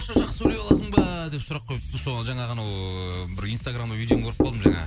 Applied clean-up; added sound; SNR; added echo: none; Knock; -3 dB; none.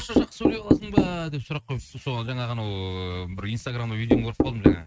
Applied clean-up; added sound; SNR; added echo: neural mask model RNNoise.